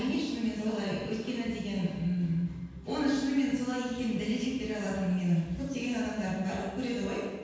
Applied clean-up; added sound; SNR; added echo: none; none; none; reverberation time 1.2 s.